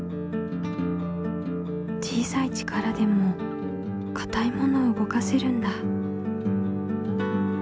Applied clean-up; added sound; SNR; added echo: none; none; none; none.